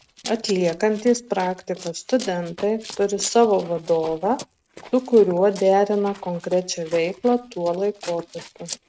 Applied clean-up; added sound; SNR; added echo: neural mask model RNNoise.